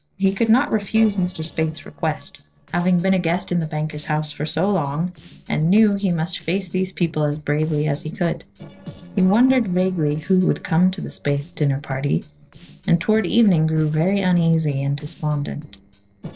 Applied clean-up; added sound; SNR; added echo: neural separator model SepFormer DNS4.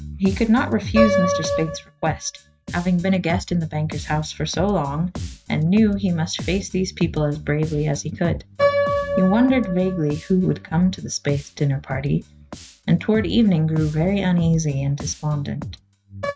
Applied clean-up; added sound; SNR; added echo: neural mask model RNNoise.